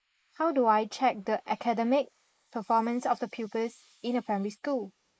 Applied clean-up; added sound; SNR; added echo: neural mask model Resemble Enhance denoiser.